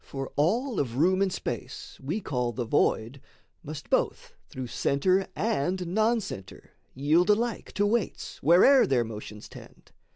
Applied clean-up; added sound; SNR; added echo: none; none; none; none.